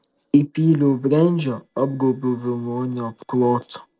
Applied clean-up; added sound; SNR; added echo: neural separator model SepFormer DNS4.